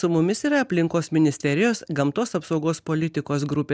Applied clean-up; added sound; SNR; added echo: none; none; none; none.